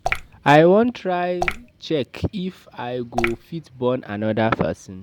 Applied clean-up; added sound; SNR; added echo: none; Drip / Water; 4 dB; none.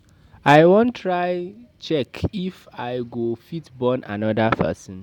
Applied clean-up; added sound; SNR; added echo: none; none; none; none.